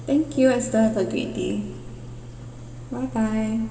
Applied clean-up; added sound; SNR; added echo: none; Engine; 15 dB; reverberation time 2.3 s.